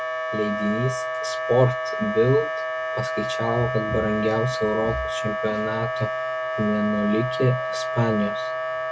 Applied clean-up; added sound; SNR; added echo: none; Wind instrument, woodwind instrument; 2 dB; none.